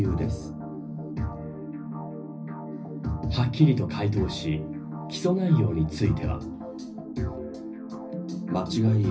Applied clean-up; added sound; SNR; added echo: none; none; none; reverberation time 0.4 s.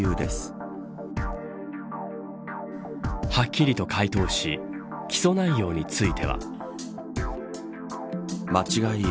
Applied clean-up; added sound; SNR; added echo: none; none; none; none.